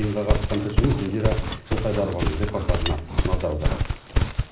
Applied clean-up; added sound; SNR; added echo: none; Livestock, farm animals, working animals; -2 dB; reverberation time 0.5 s.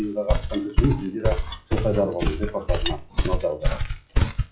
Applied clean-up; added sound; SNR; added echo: classical method WPE with log-MMSE.